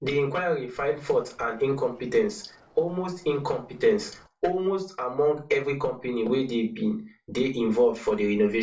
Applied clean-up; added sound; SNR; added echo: neural separator model SepFormer DNS4.